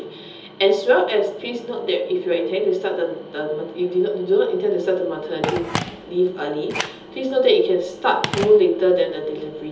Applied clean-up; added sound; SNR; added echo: none; Telephone; 14 dB; reverberation time 1.2 s.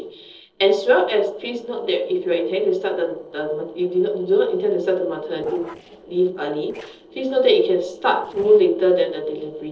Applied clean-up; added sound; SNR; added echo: neural separator model SepFormer DNS4.